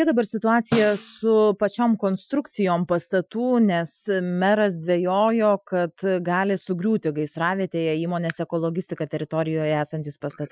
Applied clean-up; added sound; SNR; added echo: classical method Wiener filter.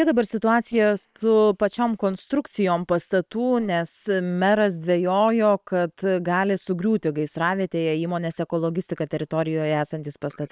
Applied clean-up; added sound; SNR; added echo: neural separator model SepFormer WHAM!.